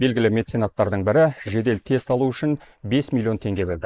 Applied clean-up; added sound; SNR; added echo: neural mask model Resemble Enhance denoiser.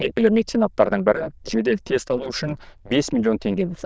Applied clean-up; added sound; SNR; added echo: neural diffusion model UNIVERSE++.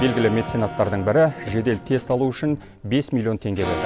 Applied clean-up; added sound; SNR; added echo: none; Electric guitar / Acoustic guitar; 12 dB; none.